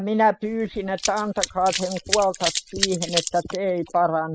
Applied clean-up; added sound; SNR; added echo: classical method spectral subtraction.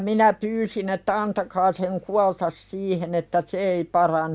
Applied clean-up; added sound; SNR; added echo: none; none; none; none.